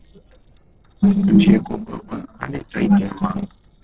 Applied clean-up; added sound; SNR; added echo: neural separator model SepFormer DNS4.